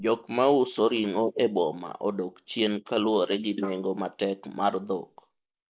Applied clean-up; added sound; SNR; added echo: neural mask model Resemble Enhance denoiser.